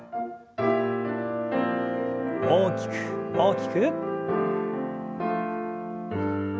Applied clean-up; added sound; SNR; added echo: none; none; none; none.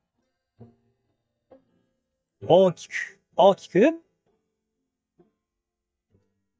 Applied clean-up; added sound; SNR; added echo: neural mask model DeepFilterNet 3.